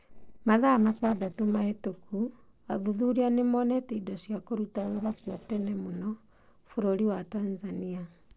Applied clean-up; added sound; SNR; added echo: neural separator model SepFormer DNS4.